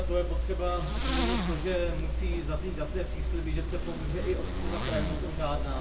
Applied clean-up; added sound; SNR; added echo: none; Zipper (clothing); -5 dB; reverberation time 0.2 s.